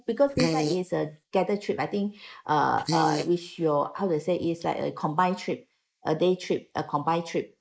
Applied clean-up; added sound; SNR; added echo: neural mask model Resemble Enhance denoiser.